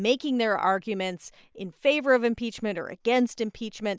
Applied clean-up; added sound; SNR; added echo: none; none; none; none.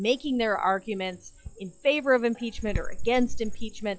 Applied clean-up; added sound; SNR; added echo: classical method log-MMSE.